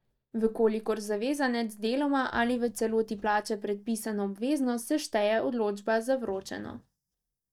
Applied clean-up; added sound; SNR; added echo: neural mask model DeepFilterNet 3.